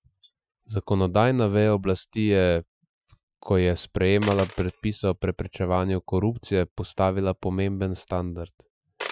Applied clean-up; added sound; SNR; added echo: classical method Wiener filter.